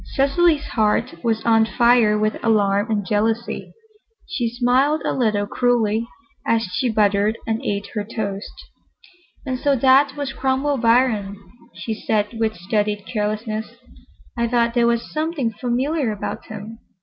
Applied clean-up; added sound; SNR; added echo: none; none; none; none.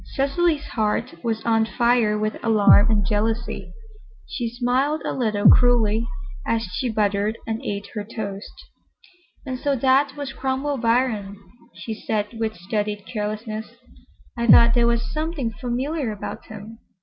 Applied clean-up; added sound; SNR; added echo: none; Bass drum; -4 dB; none.